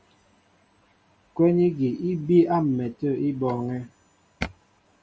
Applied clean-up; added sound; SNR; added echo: none; none; none; none.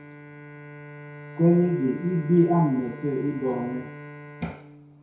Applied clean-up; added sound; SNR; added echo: none; Bowed string instrument; 15 dB; reverberation time 0.6 s.